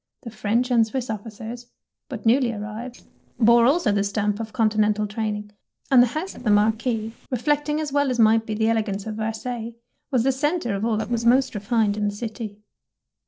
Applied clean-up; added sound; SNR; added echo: neural separator model SepFormer DNS4.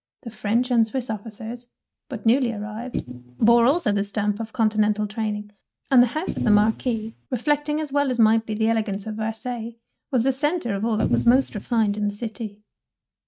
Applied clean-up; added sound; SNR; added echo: neural mask model RNNoise.